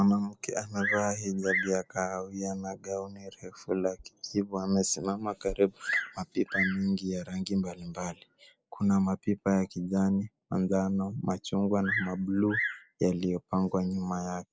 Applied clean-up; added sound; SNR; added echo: neural mask model Resemble Enhance denoiser.